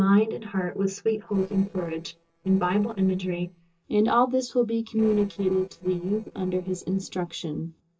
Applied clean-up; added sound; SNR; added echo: neural separator model SepFormer DNS4.